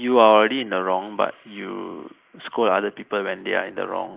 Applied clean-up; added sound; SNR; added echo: neural mask model Resemble Enhance denoiser.